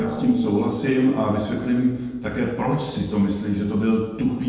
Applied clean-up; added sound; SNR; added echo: neural separator model SepFormer DNS4.